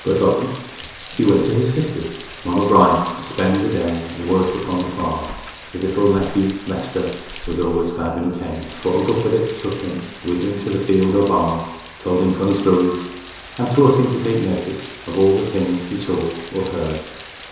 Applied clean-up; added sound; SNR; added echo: none; Rain; 17 dB; reverberation time 1.0 s.